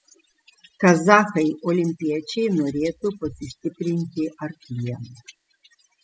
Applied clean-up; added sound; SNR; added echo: classical method spectral subtraction.